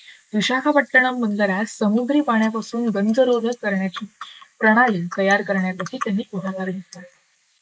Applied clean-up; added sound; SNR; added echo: neural mask model Resemble Enhance denoiser.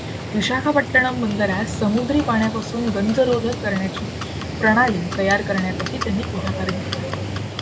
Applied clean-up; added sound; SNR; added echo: none; Livestock, farm animals, working animals; 6 dB; none.